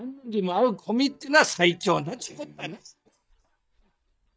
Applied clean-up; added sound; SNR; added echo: neural mask model DeepFilterNet 3.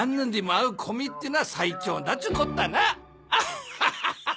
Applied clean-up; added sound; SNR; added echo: none; none; none; none.